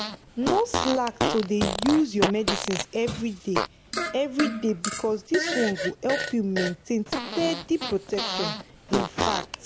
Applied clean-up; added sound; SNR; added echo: none; Fart; 3 dB; none.